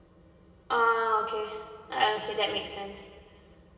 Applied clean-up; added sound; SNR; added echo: none; none; none; reverberation time 2.0 s.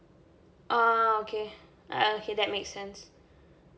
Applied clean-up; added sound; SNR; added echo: none; none; none; none.